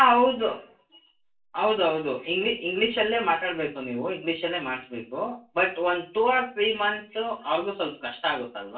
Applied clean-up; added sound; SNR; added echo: none; none; none; reverberation time 0.3 s.